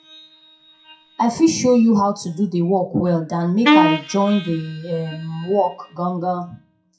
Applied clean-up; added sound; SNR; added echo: classical method WPE with log-MMSE.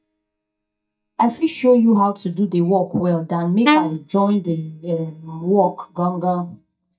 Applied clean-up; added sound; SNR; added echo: neural mask model DeepFilterNet 3.